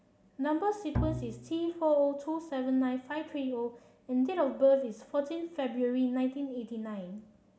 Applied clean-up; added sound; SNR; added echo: none; Bowed string instrument; 5 dB; none.